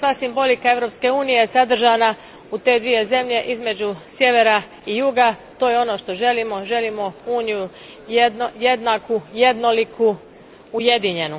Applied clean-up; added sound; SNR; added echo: none; none; none; none.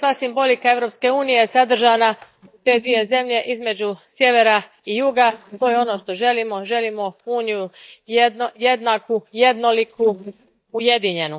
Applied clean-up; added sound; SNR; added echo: neural mask model DeepFilterNet 3.